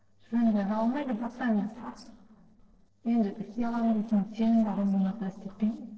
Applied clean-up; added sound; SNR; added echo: neural separator model SepFormer DNS4.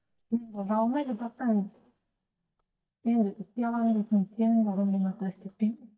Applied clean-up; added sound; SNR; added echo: neural mask model DeepFilterNet 3.